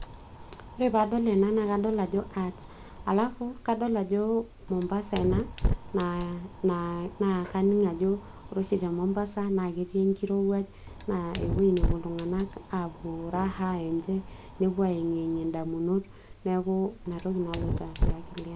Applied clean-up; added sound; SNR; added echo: none; Fire; 7 dB; none.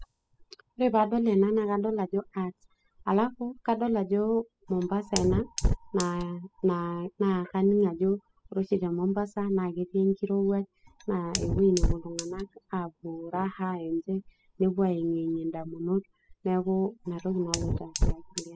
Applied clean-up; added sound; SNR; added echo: classical method spectral subtraction.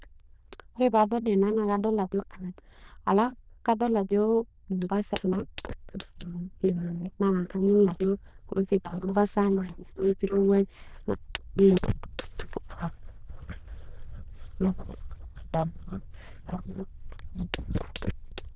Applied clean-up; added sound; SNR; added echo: neural diffusion model UNIVERSE++.